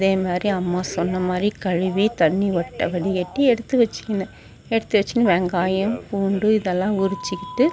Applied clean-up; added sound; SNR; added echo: none; Telephone; 17 dB; none.